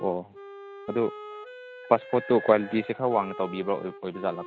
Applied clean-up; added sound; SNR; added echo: none; Wind instrument, woodwind instrument; 15 dB; none.